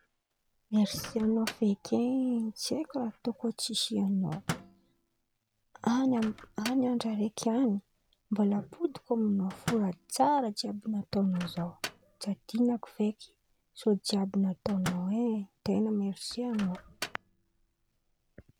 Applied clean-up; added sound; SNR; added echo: none; Microwave oven; 15 dB; none.